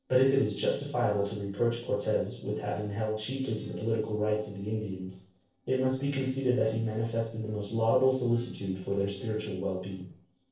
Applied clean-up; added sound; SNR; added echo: neural separator model SepFormer DNS4.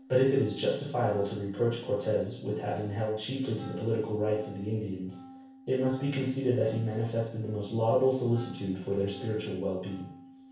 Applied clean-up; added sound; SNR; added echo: none; Wind instrument, woodwind instrument; 19 dB; reverberation time 0.6 s.